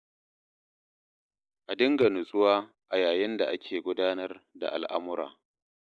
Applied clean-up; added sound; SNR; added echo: neural mask model DeepFilterNet 3.